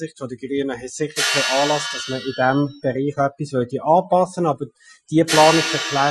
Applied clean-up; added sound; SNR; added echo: classical method Wiener filter.